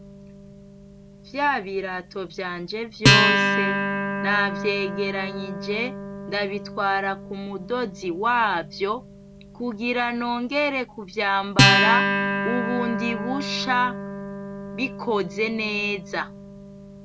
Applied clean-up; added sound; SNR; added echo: none; Acoustic guitar; -1 dB; none.